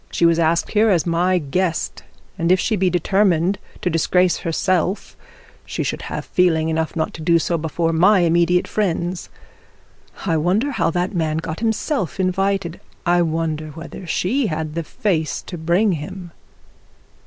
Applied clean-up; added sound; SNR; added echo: none; none; none; none.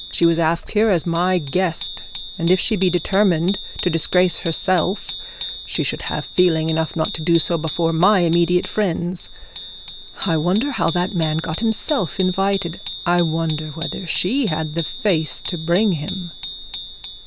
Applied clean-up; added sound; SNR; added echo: none; Bicycle bell; 11 dB; none.